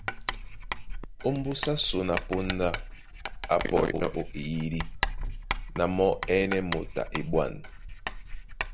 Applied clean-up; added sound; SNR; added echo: none; Writing; 5 dB; none.